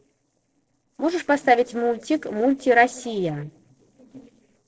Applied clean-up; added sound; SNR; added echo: neural separator model SepFormer DNS4.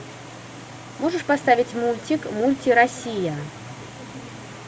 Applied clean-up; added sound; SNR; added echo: none; Water; 19 dB; none.